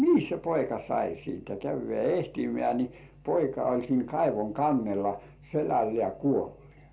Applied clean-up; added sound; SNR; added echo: none; none; none; none.